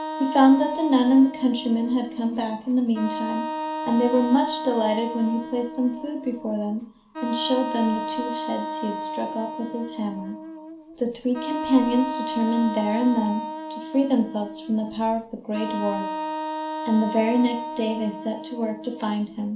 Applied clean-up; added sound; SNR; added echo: none; Wind instrument, woodwind instrument; 8 dB; reverberation time 0.4 s.